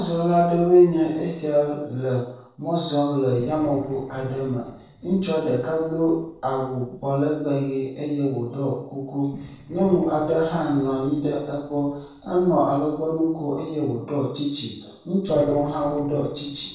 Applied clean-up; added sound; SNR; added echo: neural separator model SepFormer DNS4.